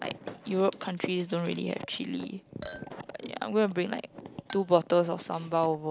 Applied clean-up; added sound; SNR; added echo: none; Chink, clink / Liquid; 16 dB; none.